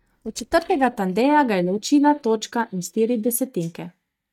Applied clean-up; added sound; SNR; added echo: neural mask model DeepFilterNet 3.